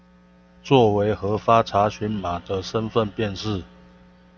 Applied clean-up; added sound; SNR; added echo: none; none; none; none.